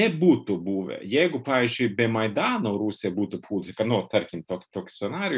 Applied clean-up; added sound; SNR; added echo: none; none; none; none.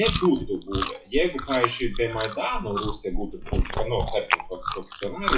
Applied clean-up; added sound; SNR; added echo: classical method WPE with log-MMSE.